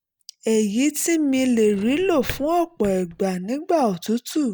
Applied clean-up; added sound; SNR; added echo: neural mask model DeepFilterNet 3.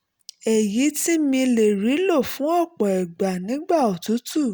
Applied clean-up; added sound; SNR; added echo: none; none; none; none.